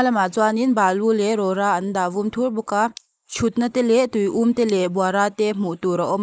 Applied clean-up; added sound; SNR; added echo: neural mask model Resemble Enhance denoiser.